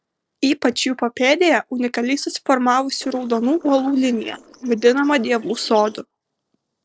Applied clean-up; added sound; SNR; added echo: neural separator model SepFormer DNS4.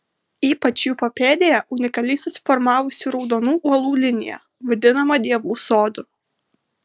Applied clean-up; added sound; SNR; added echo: none; none; none; none.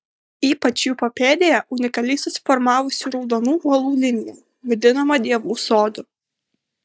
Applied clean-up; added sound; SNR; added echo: neural mask model DeepFilterNet 3.